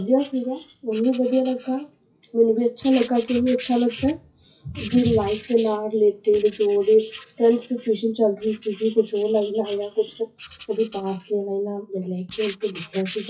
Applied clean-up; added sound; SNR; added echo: classical method WPE with log-MMSE.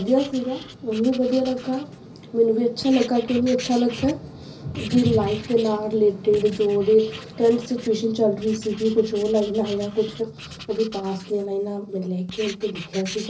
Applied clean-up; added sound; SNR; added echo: none; Writing; 18 dB; reverberation time 0.5 s.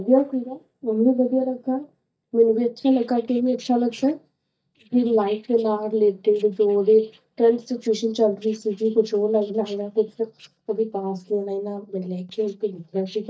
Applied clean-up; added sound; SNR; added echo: neural mask model DeepFilterNet 3.